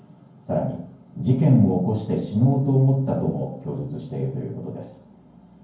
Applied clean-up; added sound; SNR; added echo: none; none; none; reverberation time 0.9 s.